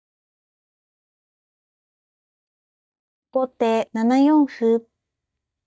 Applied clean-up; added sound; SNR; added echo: neural mask model DeepFilterNet 3.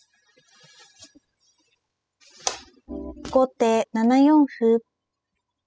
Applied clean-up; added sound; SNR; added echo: classical method spectral subtraction.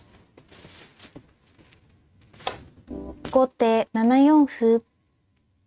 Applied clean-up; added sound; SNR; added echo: neural mask model RNNoise.